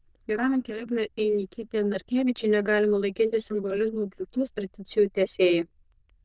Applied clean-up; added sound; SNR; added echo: neural diffusion model UNIVERSE++.